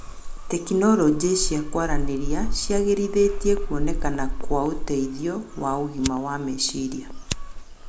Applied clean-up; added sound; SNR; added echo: none; Fire; 3 dB; none.